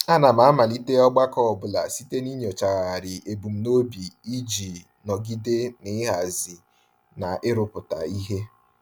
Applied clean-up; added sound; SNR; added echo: none; none; none; none.